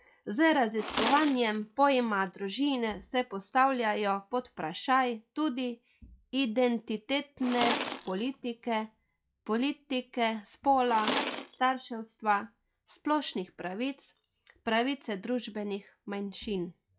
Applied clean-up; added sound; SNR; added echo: classical method log-MMSE.